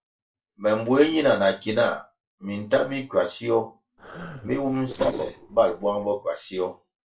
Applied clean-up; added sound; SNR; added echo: neural separator model SepFormer DNS4.